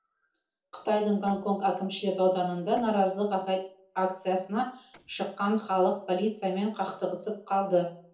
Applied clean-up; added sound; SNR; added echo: neural separator model SepFormer DNS4.